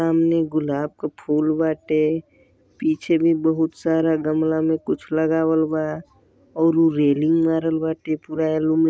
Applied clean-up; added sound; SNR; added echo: none; none; none; none.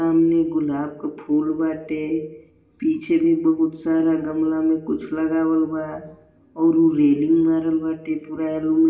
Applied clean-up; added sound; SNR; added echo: none; none; none; reverberation time 0.8 s.